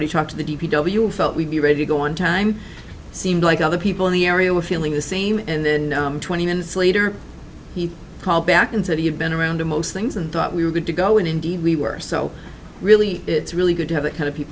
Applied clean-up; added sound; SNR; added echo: none; none; none; none.